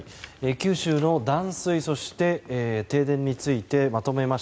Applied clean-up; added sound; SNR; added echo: none; none; none; none.